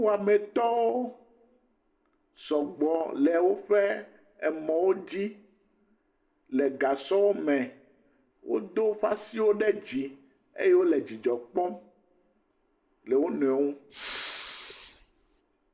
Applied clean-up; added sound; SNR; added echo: none; Respiratory sounds; 8 dB; reverberation time 0.5 s.